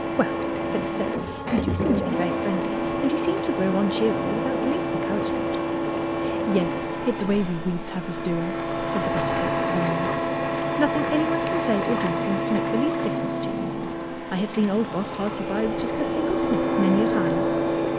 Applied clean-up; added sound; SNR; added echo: none; Printer; -2 dB; none.